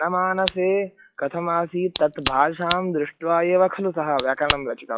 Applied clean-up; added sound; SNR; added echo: classical method log-MMSE.